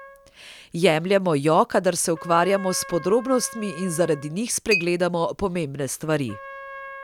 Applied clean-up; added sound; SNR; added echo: none; Chink, clink + Trumpet; 14 dB; none.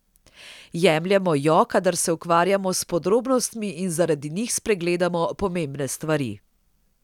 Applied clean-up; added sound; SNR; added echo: none; none; none; none.